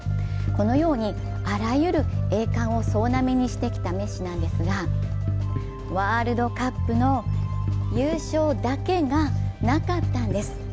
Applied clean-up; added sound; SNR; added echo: none; Bass guitar; 0 dB; none.